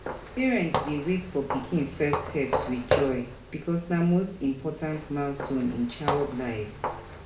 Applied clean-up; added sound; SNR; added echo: none; Walk, footsteps; 5 dB; reverberation time 0.5 s.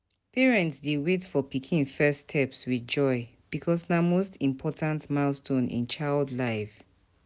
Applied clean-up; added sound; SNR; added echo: none; none; none; none.